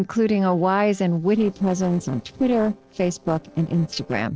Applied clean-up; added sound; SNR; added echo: neural separator model SepFormer DNS4.